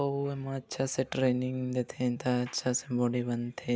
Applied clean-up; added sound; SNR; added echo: none; none; none; none.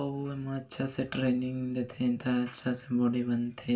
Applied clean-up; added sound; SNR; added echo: none; none; none; reverberation time 0.2 s.